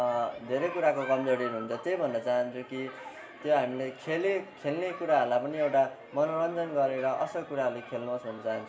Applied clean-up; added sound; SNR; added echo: none; none; none; reverberation time 0.4 s.